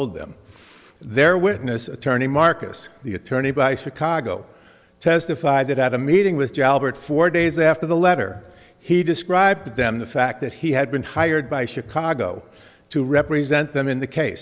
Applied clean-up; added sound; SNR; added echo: none; none; none; none.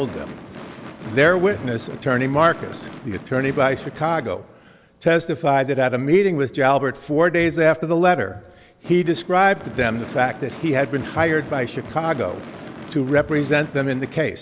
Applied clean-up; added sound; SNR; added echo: none; Gunshot, gunfire / Fireworks; 17 dB; none.